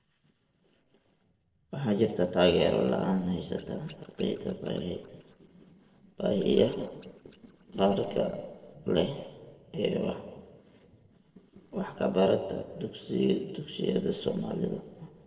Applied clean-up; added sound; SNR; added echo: neural separator model SepFormer DNS4.